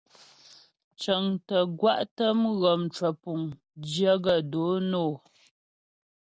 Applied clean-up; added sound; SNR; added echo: none; none; none; none.